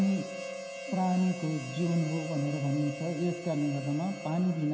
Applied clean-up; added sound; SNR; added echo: none; Harmonica; 11 dB; reverberation time 2.0 s.